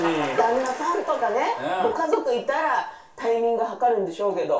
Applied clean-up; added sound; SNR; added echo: none; Bowed string instrument; 13 dB; reverberation time 0.3 s.